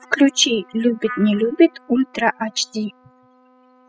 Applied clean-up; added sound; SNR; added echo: classical method spectral subtraction.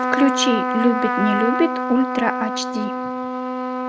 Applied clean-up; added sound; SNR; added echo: none; Trumpet; 1 dB; none.